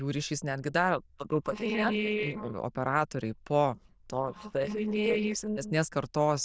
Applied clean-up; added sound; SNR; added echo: neural diffusion model UNIVERSE++.